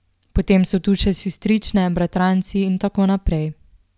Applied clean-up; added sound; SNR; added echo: none; none; none; none.